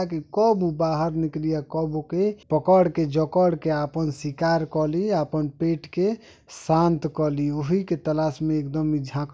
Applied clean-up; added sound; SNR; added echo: none; none; none; none.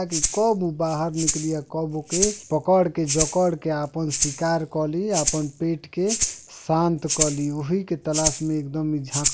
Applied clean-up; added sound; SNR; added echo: none; Rattle (instrument); 5 dB; none.